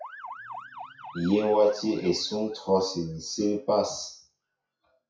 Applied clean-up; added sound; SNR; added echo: classical method WPE with log-MMSE.